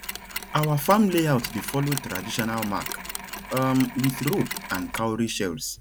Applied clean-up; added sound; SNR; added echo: none; Mechanisms; 10 dB; none.